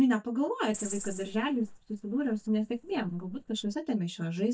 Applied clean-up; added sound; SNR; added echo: neural mask model DeepFilterNet 3.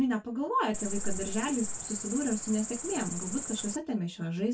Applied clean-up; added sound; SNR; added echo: none; Cricket; 3 dB; reverberation time 0.2 s.